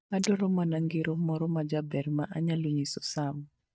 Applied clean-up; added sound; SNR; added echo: neural mask model DeepFilterNet 3.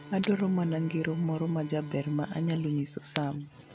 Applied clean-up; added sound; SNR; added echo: none; Bowed string instrument; 18 dB; none.